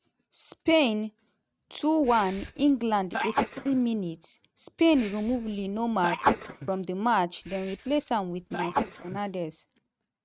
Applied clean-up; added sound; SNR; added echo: neural mask model RNNoise.